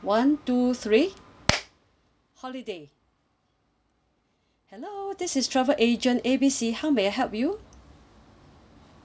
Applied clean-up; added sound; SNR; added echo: none; none; none; none.